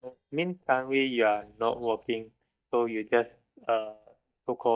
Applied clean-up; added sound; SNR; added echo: neural mask model DeepFilterNet 3.